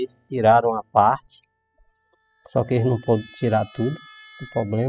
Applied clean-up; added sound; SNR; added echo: classical method spectral subtraction.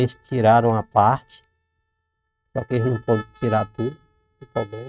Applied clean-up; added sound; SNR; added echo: neural mask model RNNoise.